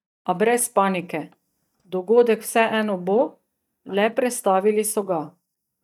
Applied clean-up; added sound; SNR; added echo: neural mask model DeepFilterNet 3.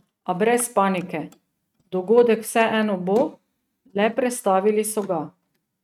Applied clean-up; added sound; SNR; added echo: neural mask model RNNoise.